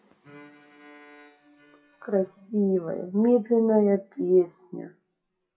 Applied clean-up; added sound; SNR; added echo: classical method WPE with log-MMSE.